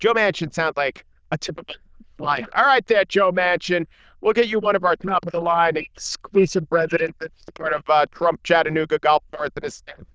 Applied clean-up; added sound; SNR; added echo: neural diffusion model UNIVERSE++.